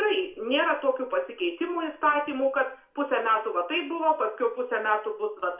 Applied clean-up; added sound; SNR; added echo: none; none; none; reverberation time 0.3 s.